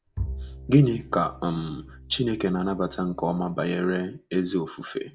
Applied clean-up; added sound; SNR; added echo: none; Bowed string instrument; 13 dB; reverberation time 0.2 s.